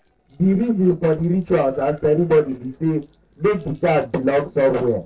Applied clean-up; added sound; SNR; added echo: neural separator model SepFormer DNS4.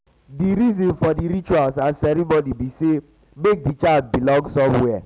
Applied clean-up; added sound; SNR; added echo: none; none; none; none.